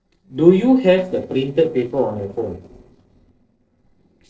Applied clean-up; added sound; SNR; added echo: neural separator model SepFormer DNS4.